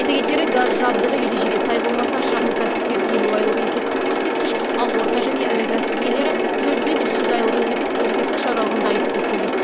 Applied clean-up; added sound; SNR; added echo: none; Mechanisms; -5 dB; none.